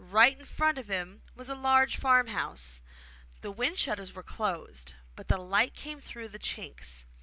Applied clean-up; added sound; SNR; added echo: none; none; none; none.